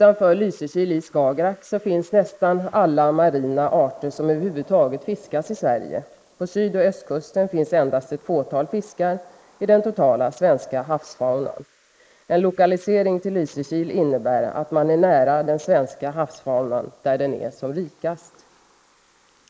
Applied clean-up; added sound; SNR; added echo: neural mask model Resemble Enhance denoiser.